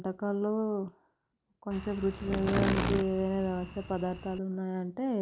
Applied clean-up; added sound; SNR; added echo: none; Insect; 3 dB; none.